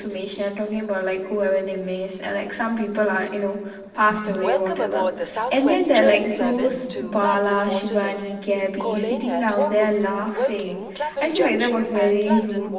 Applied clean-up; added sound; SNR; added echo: neural separator model SepFormer DNS4.